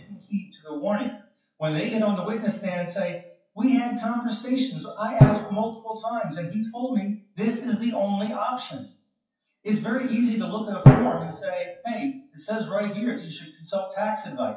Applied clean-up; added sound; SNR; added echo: classical method WPE with log-MMSE.